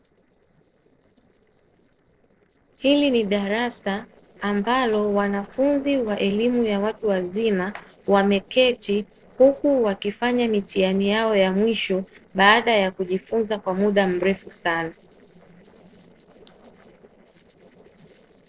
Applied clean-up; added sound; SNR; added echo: neural separator model SepFormer DNS4.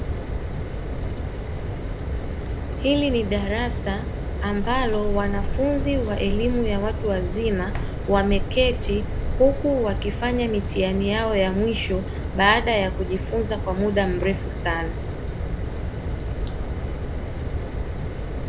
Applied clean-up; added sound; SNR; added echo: none; Fire; 1 dB; none.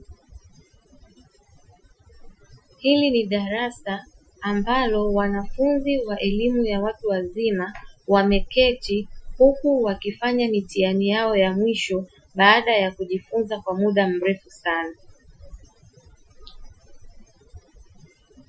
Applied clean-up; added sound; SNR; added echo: classical method Wiener filter.